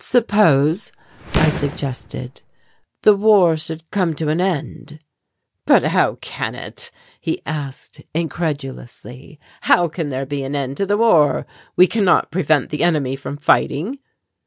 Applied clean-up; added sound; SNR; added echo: none; Fireworks; 7 dB; none.